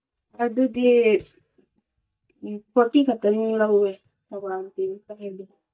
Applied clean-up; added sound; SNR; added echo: neural mask model DeepFilterNet 3.